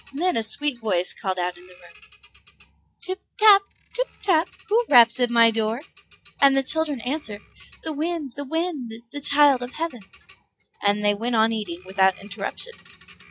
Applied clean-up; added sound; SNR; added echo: none; Bird vocalization, bird call, bird song; 18 dB; none.